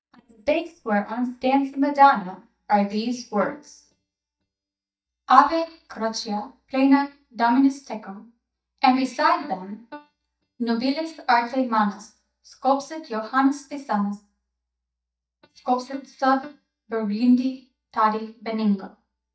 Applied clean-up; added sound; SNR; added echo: neural mask model DeepFilterNet 3.